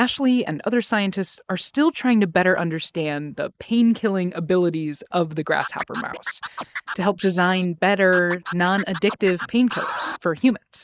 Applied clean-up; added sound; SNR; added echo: neural mask model Resemble Enhance denoiser.